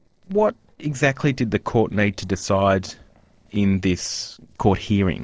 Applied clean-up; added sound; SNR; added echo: neural separator model SepFormer DNS4.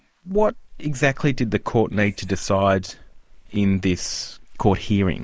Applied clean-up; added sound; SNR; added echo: neural mask model Resemble Enhance denoiser.